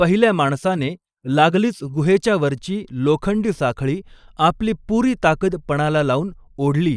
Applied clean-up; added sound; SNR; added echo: neural mask model Resemble Enhance denoiser.